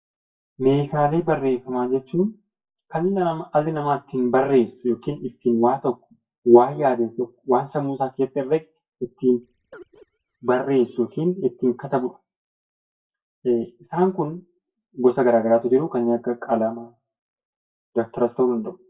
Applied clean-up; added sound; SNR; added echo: neural mask model DeepFilterNet 3.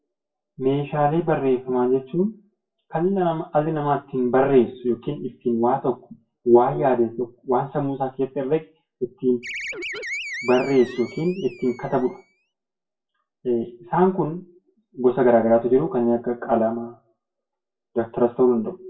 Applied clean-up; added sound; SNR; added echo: none; Animal; 12 dB; reverberation time 0.2 s.